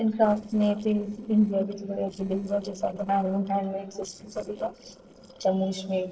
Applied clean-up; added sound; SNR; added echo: neural separator model SepFormer DNS4.